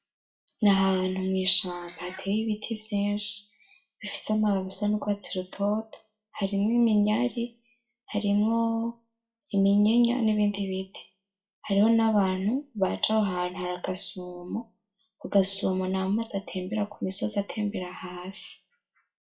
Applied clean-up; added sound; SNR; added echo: classical method WPE with log-MMSE.